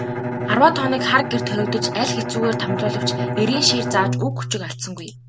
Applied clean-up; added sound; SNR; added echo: none; Bowed string instrument; 3 dB; none.